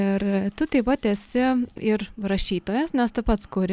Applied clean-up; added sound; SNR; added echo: none; none; none; none.